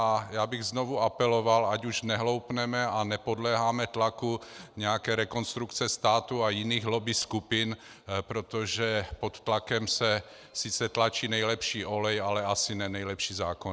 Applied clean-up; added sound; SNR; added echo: none; none; none; none.